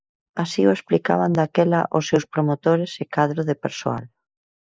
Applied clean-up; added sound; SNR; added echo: neural mask model Resemble Enhance denoiser.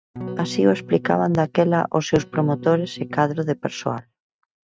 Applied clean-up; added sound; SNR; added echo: neural mask model RNNoise.